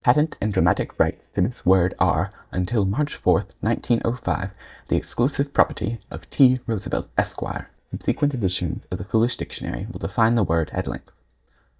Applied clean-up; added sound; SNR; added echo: neural mask model DeepFilterNet 3.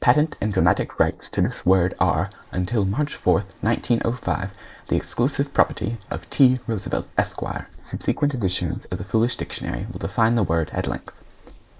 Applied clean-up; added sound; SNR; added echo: neural mask model Resemble Enhance denoiser.